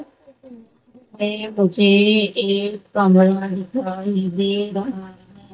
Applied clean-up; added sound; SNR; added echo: neural mask model DeepFilterNet 3.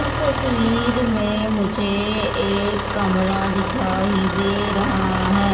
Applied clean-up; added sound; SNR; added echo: none; Engine; 3 dB; reverberation time 2.3 s.